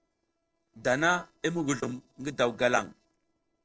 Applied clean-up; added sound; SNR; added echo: neural separator model SepFormer DNS4.